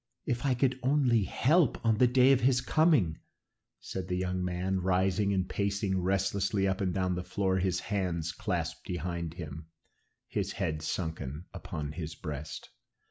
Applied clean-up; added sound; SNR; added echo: none; none; none; none.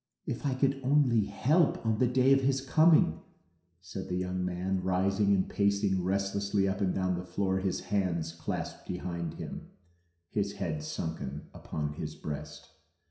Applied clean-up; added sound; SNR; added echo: none; none; none; reverberation time 0.7 s.